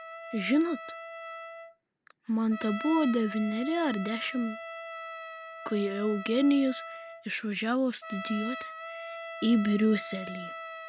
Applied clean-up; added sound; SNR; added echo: none; Trumpet; 11 dB; none.